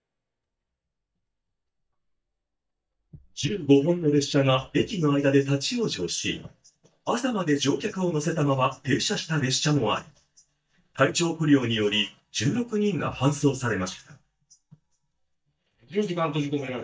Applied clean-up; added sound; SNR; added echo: neural mask model DeepFilterNet 3.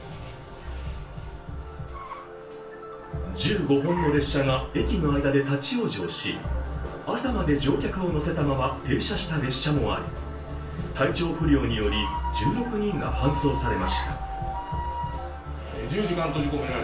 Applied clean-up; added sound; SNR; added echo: none; Car; 18 dB; reverberation time 0.3 s.